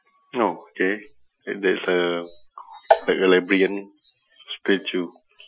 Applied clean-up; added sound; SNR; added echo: classical method Wiener filter.